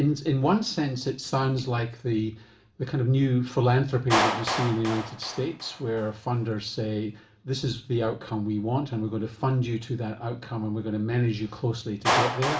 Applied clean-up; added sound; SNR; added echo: none; Clapping; 7 dB; reverberation time 0.3 s.